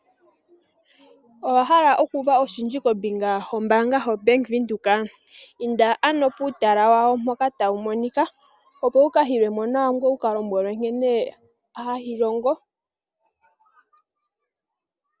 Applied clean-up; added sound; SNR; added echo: none; none; none; none.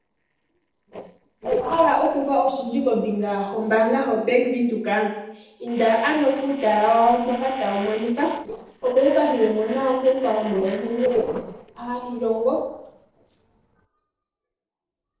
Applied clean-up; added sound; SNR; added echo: neural separator model SepFormer DNS4.